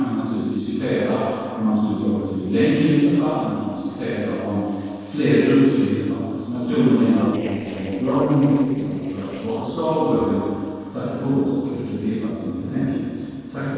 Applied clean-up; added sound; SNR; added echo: neural separator model SepFormer DNS4.